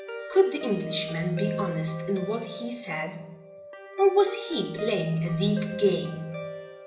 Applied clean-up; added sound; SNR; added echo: none; Guitar; 11 dB; reverberation time 0.8 s.